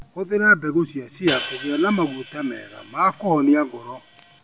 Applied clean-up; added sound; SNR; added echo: none; Hi-hat; 9 dB; none.